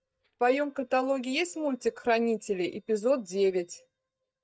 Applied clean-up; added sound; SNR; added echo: neural mask model DeepFilterNet 3.